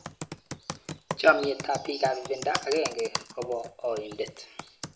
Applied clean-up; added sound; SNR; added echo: none; Computer keyboard; 10 dB; none.